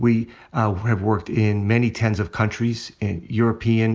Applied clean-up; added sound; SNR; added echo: none; none; none; none.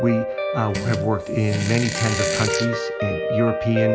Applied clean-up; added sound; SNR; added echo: none; Guitar + Fart; 1 dB; none.